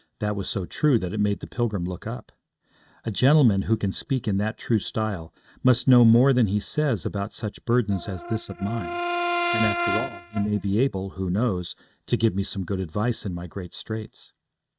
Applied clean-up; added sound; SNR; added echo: neural mask model RNNoise.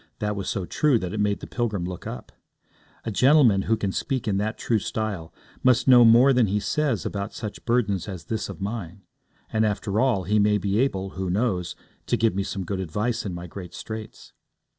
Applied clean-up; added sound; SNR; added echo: none; none; none; none.